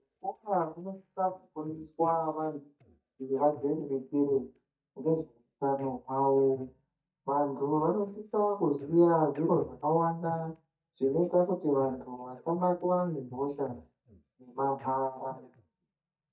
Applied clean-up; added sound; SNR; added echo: neural mask model DeepFilterNet 3.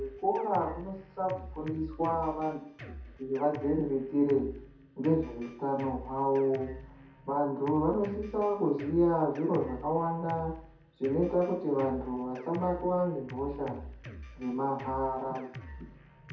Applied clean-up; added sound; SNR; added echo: none; Drum kit; 15 dB; reverberation time 0.6 s.